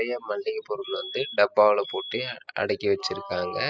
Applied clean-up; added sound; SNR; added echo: classical method spectral subtraction.